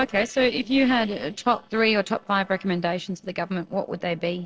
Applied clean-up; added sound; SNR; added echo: neural separator model SepFormer DNS4.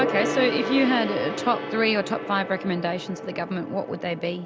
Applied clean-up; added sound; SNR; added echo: none; Gong; 5 dB; none.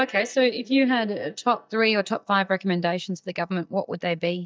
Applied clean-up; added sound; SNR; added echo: neural mask model DeepFilterNet 3.